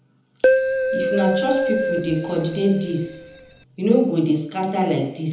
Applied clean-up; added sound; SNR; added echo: none; Keyboard (musical); 0 dB; reverberation time 1.0 s.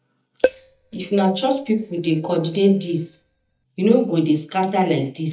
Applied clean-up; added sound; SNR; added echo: neural mask model DeepFilterNet 3.